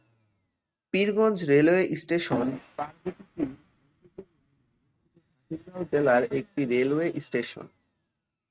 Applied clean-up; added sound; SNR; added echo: neural mask model RNNoise.